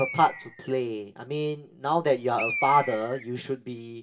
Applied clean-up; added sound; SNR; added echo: none; Bird; 12 dB; reverberation time 0.2 s.